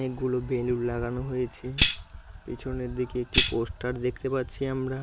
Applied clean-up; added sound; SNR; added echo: none; Tambourine; -2 dB; none.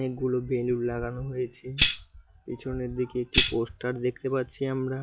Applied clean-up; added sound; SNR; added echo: classical method log-MMSE.